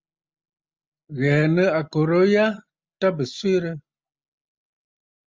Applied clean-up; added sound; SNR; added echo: none; none; none; none.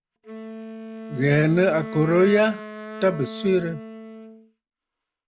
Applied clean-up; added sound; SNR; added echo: none; Wind instrument, woodwind instrument; 12 dB; none.